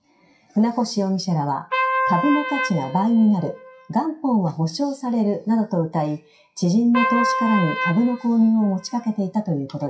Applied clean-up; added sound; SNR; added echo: classical method WPE with log-MMSE.